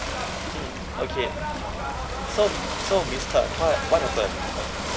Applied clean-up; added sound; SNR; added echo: none; Ocean / Boat, Water vehicle; 1 dB; none.